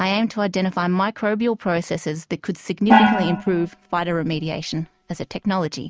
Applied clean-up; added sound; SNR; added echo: neural mask model RNNoise.